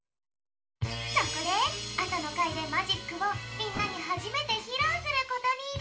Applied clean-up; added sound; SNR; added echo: none; Explosion; 12 dB; reverberation time 0.2 s.